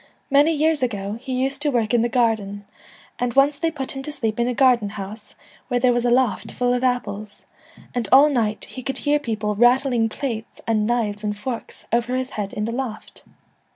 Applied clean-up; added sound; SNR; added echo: none; none; none; none.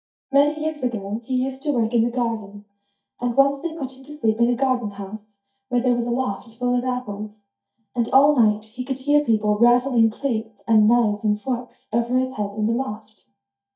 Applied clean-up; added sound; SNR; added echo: neural mask model DeepFilterNet 3.